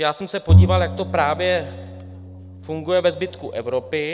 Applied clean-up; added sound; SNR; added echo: none; Bowed string instrument; -2 dB; none.